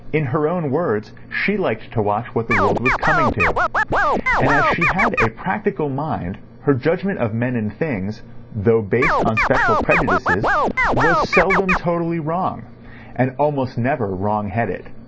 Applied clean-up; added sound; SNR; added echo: none; Scratching (performance technique); -3 dB; none.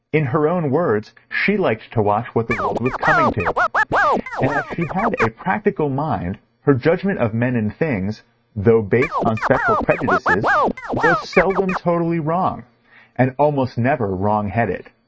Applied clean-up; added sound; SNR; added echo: neural mask model RNNoise.